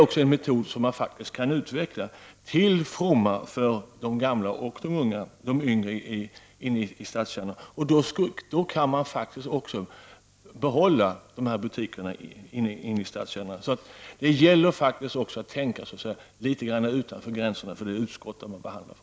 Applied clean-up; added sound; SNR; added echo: none; none; none; none.